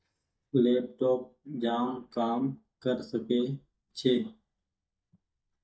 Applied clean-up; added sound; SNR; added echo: neural mask model DeepFilterNet 3.